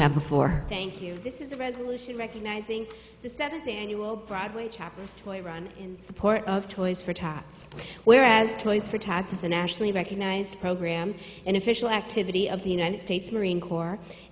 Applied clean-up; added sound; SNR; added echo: none; none; none; none.